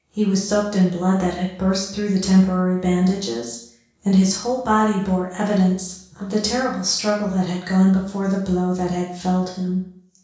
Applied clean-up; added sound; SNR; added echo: none; none; none; reverberation time 0.6 s.